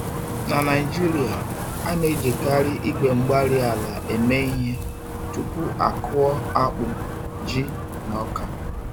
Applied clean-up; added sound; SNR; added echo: none; Wind; 4 dB; none.